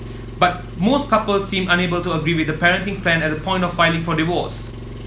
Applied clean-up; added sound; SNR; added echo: none; Engine; 12 dB; none.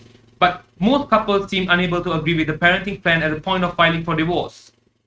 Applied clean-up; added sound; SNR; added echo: neural mask model RNNoise.